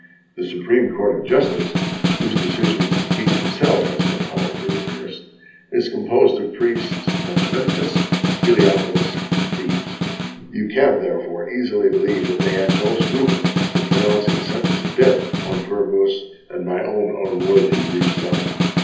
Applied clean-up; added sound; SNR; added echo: none; Snare drum; 2 dB; reverberation time 0.8 s.